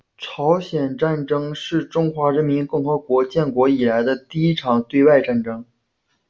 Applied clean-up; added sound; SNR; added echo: none; none; none; none.